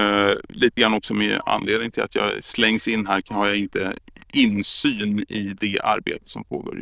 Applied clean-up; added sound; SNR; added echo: neural diffusion model UNIVERSE++.